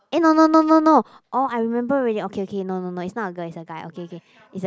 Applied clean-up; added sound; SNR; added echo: none; none; none; none.